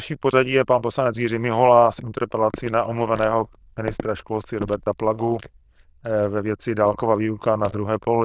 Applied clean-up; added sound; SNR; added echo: neural diffusion model UNIVERSE++.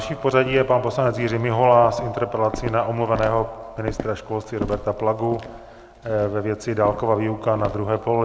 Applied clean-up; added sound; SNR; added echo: none; Walk, footsteps; 15 dB; none.